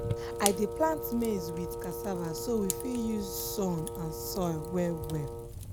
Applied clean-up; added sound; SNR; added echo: none; Wind instrument, woodwind instrument + Fire; 4 dB; none.